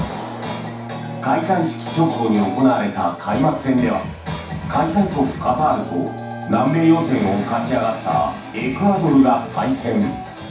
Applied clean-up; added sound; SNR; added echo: none; Bowed string instrument; 15 dB; reverberation time 0.7 s.